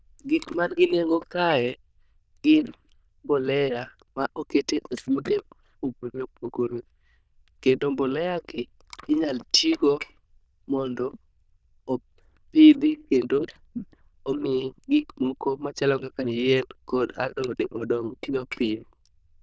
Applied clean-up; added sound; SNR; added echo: neural diffusion model UNIVERSE++.